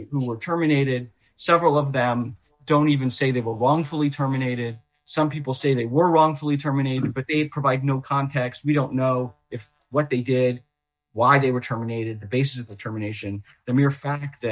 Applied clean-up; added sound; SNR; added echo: neural mask model DeepFilterNet 3.